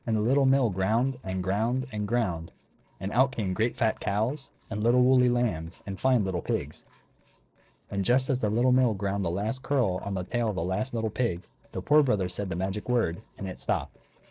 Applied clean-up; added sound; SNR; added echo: neural separator model SepFormer DNS4.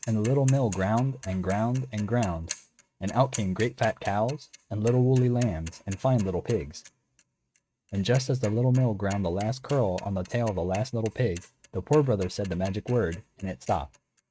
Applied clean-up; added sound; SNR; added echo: neural mask model RNNoise.